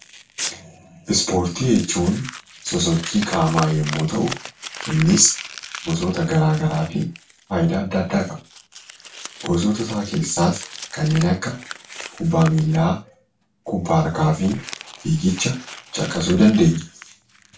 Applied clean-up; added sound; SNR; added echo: none; Crumpling, crinkling; 15 dB; reverberation time 0.2 s.